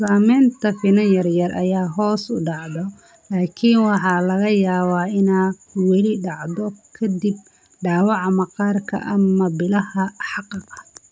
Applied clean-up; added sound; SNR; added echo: none; none; none; none.